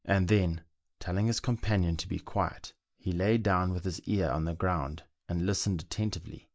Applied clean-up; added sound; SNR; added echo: neural mask model Resemble Enhance denoiser.